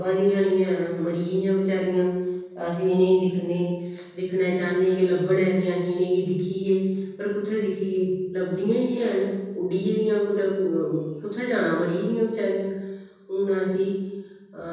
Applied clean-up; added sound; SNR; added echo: none; none; none; reverberation time 1.1 s.